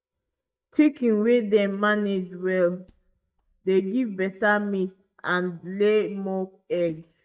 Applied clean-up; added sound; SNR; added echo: neural mask model DeepFilterNet 3.